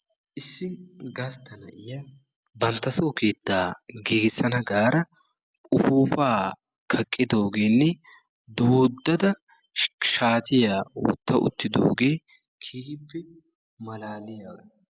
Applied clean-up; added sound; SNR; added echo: none; none; none; none.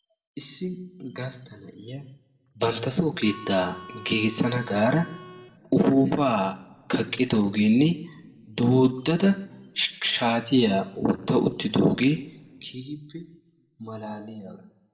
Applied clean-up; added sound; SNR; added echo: none; Harmonica; 17 dB; reverberation time 0.7 s.